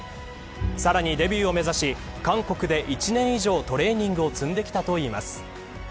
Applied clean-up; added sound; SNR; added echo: none; Bowed string instrument; 11 dB; none.